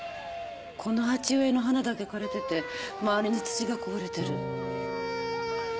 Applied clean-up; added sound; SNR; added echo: none; Cheering; 17 dB; none.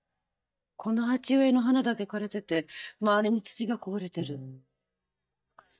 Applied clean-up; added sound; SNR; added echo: neural mask model DeepFilterNet 3.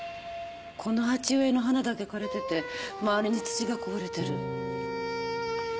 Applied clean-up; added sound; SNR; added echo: none; none; none; none.